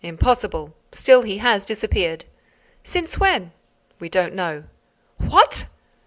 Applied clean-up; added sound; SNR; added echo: none; none; none; none.